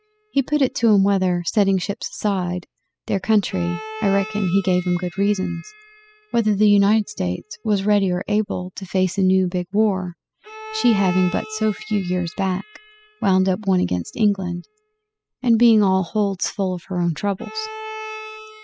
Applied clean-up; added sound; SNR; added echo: classical method spectral subtraction.